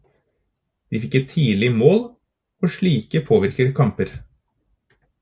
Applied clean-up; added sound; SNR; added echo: none; none; none; none.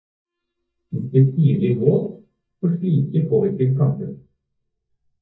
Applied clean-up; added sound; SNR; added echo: neural mask model DeepFilterNet 3.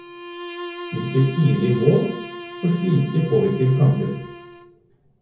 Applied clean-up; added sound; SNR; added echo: none; Bowed string instrument; 14 dB; reverberation time 0.7 s.